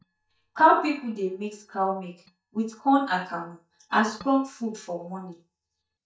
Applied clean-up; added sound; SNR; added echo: neural mask model DeepFilterNet 3.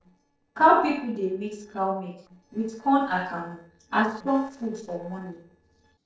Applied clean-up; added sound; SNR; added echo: neural separator model SepFormer DNS4.